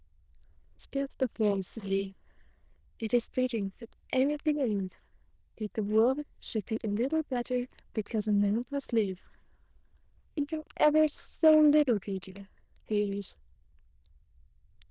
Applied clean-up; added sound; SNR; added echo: neural diffusion model UNIVERSE++.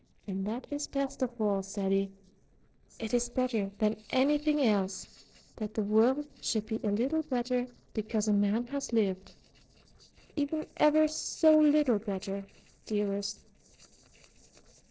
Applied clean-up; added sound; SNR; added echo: neural separator model SepFormer DNS4.